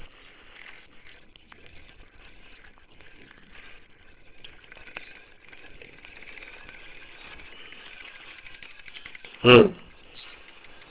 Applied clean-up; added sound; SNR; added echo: neural separator model SepFormer WHAMR!.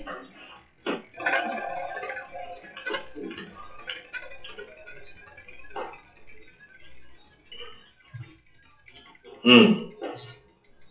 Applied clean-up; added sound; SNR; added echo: classical method WPE with log-MMSE.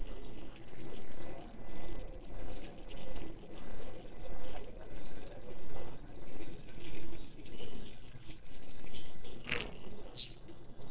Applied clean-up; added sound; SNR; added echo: neural separator model SepFormer DNS4.